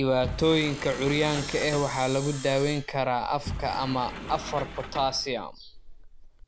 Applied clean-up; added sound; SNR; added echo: none; Sliding door + Sawing; 10 dB; none.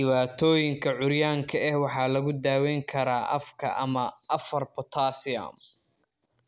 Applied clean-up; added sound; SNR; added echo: none; none; none; none.